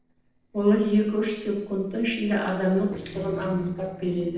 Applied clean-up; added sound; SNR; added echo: neural separator model SepFormer DNS4.